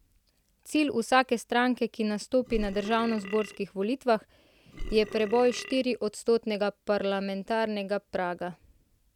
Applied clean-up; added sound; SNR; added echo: none; Burping, eructation; 11 dB; none.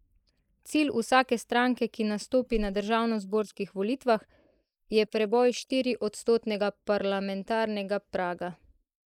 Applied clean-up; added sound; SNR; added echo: neural mask model Resemble Enhance denoiser.